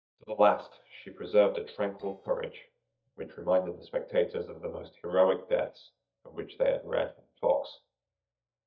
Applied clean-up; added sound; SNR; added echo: neural mask model DeepFilterNet 3.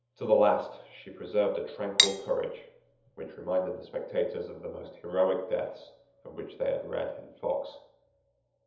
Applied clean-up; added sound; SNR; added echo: none; Cutlery, silverware; -4 dB; reverberation time 0.7 s.